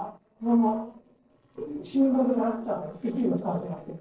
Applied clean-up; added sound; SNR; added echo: neural separator model SepFormer DNS4.